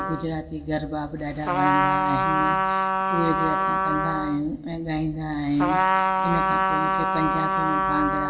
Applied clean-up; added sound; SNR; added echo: none; Trumpet; -4 dB; reverberation time 2.4 s.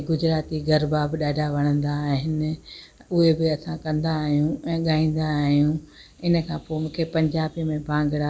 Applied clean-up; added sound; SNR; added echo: none; none; none; none.